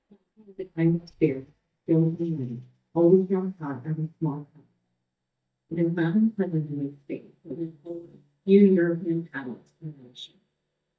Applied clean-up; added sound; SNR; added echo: neural mask model DeepFilterNet 3.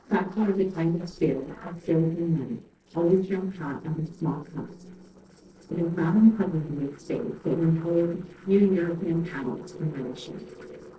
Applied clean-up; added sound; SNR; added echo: neural separator model SepFormer DNS4.